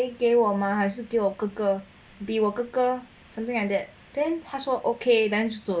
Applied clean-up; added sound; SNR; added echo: none; none; none; none.